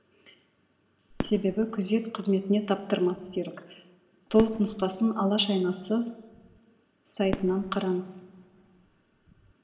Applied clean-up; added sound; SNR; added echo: none; Fireworks; 13 dB; reverberation time 1.1 s.